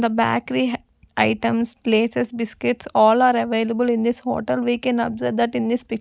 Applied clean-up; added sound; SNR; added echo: none; none; none; none.